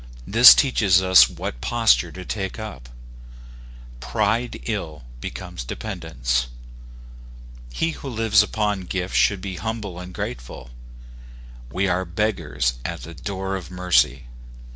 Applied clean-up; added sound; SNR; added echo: none; none; none; none.